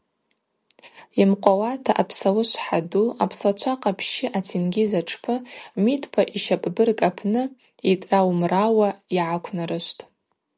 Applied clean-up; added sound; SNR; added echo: none; none; none; none.